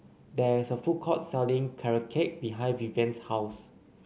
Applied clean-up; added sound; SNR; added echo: none; none; none; none.